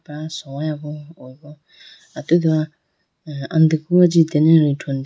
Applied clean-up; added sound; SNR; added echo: none; none; none; none.